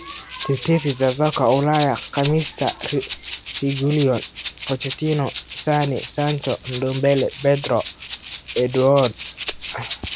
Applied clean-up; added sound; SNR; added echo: none; Rattle (instrument); 8 dB; none.